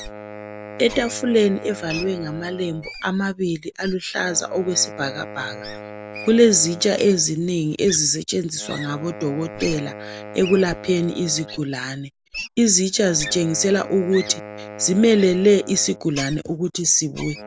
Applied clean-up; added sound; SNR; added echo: none; Wild animals + Wind instrument, woodwind instrument; 14 dB; none.